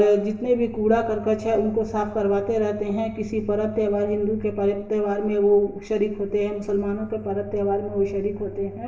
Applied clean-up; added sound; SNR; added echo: none; none; none; reverberation time 1.6 s.